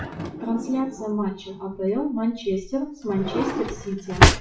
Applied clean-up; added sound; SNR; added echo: classical method WPE with log-MMSE.